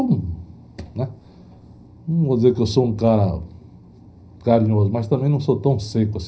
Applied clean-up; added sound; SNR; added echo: none; none; none; reverberation time 0.4 s.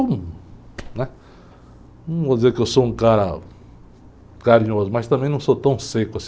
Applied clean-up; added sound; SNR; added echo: none; none; none; none.